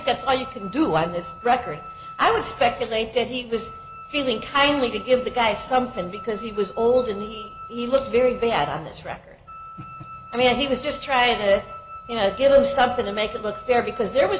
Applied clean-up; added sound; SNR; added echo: none; Wind instrument, woodwind instrument; 17 dB; none.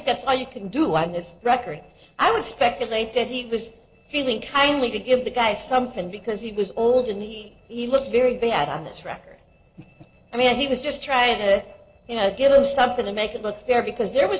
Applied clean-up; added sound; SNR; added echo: neural separator model SepFormer DNS4.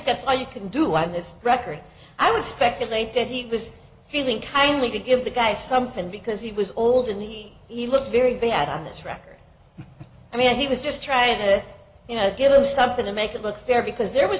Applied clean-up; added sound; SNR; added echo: none; none; none; none.